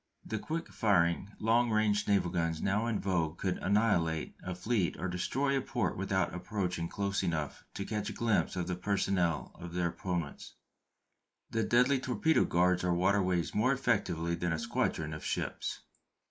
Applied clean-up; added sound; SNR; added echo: neural mask model Resemble Enhance denoiser.